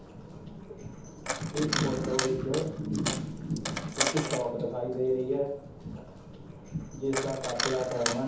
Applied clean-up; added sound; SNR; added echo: none; Coin (dropping); 5 dB; reverberation time 0.6 s.